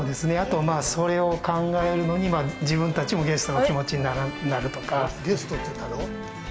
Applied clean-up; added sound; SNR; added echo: none; none; none; none.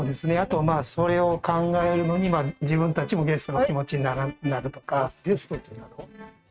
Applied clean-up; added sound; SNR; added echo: neural mask model RNNoise.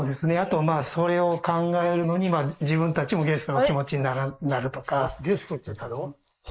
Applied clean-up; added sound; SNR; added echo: neural mask model Resemble Enhance denoiser.